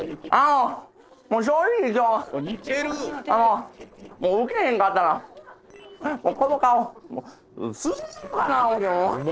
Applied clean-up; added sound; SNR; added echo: neural separator model SepFormer DNS4.